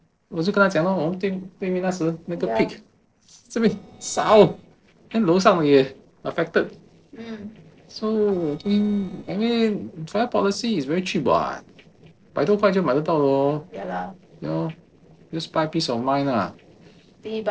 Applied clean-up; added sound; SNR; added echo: neural separator model SepFormer DNS4.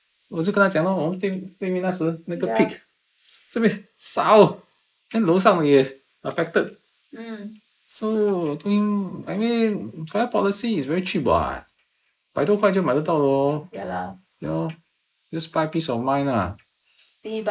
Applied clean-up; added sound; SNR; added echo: neural mask model Resemble Enhance denoiser.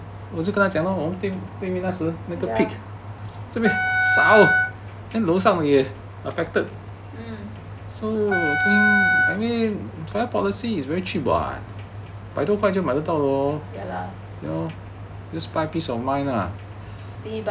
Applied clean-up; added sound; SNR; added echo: none; Wind instrument, woodwind instrument; -2 dB; none.